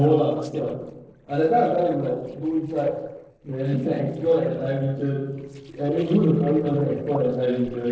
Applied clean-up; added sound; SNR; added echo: neural separator model SepFormer DNS4.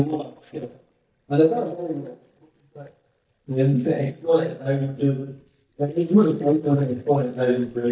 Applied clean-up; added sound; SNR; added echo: neural mask model DeepFilterNet 3.